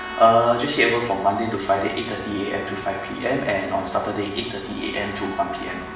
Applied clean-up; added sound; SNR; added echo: none; Trumpet; 15 dB; reverberation time 0.7 s.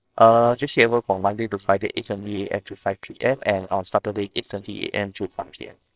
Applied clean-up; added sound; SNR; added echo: neural separator model SepFormer WHAMR!.